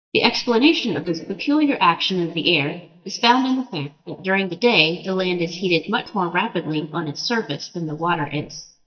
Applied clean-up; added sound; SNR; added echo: neural mask model DeepFilterNet 3.